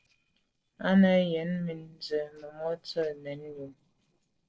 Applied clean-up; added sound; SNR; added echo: neural separator model SepFormer DNS4.